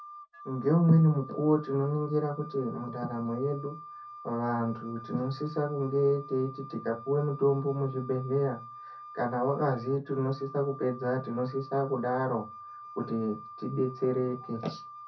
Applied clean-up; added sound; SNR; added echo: none; Wind instrument, woodwind instrument; 16 dB; reverberation time 0.3 s.